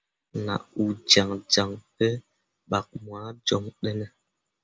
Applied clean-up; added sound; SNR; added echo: none; none; none; none.